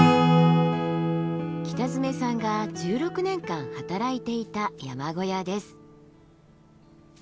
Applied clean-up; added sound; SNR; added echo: none; Acoustic guitar / Strum; -4 dB; none.